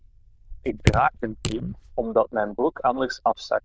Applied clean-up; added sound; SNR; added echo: neural diffusion model UNIVERSE++.